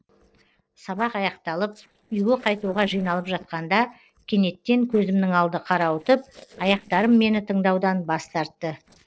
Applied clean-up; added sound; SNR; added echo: neural separator model SepFormer DNS4.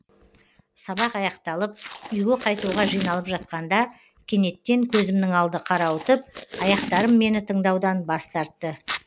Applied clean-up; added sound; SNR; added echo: none; Packing tape, duct tape; 10 dB; none.